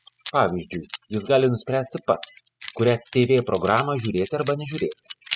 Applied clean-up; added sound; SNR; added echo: classical method spectral subtraction.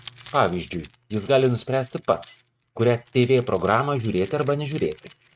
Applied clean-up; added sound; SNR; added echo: neural mask model RNNoise.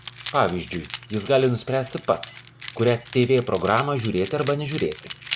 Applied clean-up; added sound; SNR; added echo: none; Keys jangling; 10 dB; none.